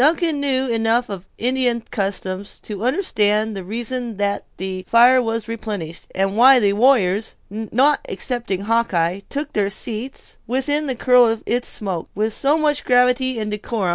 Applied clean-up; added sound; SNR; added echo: none; none; none; none.